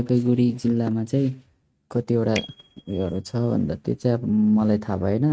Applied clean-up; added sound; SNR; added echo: neural mask model RNNoise.